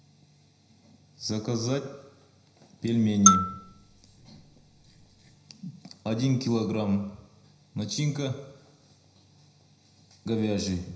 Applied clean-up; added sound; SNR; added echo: none; Marimba, xylophone; -3 dB; reverberation time 0.7 s.